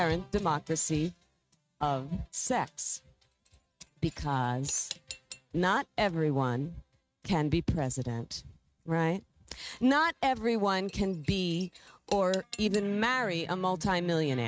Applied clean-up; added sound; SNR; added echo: neural mask model RNNoise.